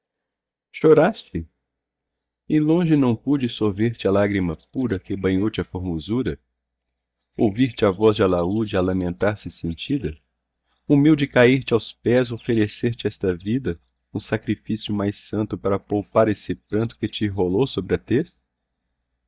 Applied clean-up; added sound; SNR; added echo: neural mask model DeepFilterNet 3.